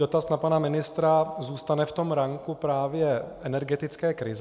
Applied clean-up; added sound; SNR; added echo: none; none; none; none.